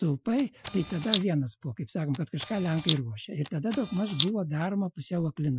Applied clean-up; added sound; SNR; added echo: classical method Wiener filter.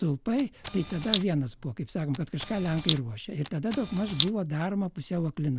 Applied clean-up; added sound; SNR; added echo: none; Camera; 1 dB; none.